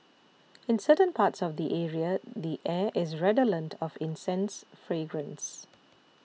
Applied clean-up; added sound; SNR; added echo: none; none; none; none.